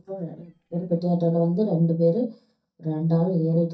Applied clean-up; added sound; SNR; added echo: neural mask model DeepFilterNet 3.